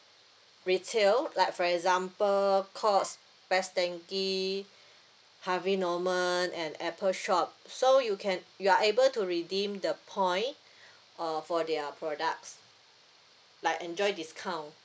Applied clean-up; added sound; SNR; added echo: none; none; none; none.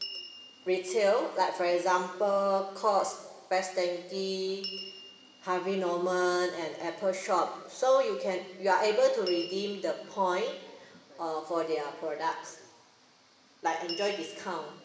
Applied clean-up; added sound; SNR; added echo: none; Door / Bell; 19 dB; reverberation time 1.2 s.